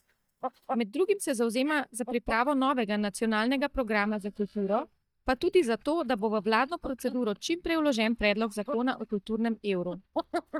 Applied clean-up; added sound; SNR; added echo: neural mask model DeepFilterNet 3.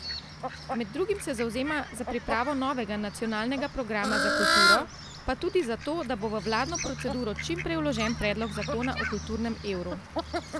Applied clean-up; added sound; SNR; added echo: none; Fowl; 1 dB; none.